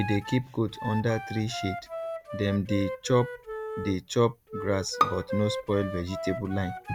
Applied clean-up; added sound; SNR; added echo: none; Bowed string instrument + Wind instrument, woodwind instrument; 6 dB; none.